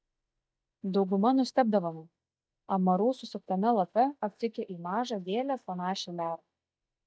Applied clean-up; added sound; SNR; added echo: neural mask model DeepFilterNet 3.